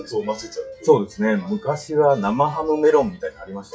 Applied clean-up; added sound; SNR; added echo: classical method WPE with log-MMSE.